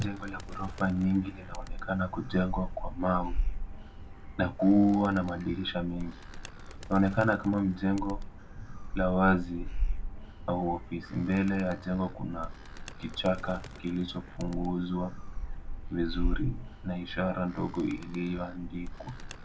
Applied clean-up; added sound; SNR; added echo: none; Animal; 6 dB; reverberation time 0.2 s.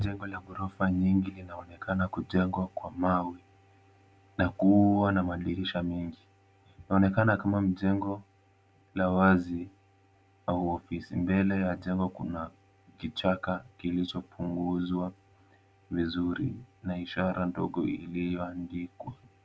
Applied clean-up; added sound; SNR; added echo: none; none; none; none.